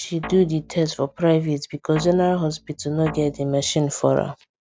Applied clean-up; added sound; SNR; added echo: none; Guitar; 17 dB; none.